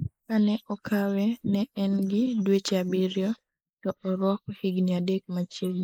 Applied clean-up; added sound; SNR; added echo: neural mask model Resemble Enhance denoiser.